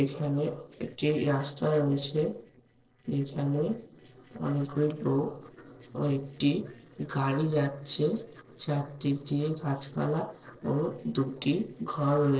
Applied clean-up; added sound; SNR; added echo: neural separator model SepFormer DNS4.